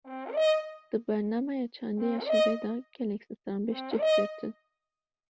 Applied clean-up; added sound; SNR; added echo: none; Brass instrument; -2 dB; none.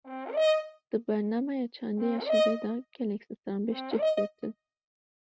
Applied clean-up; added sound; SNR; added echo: neural mask model RNNoise.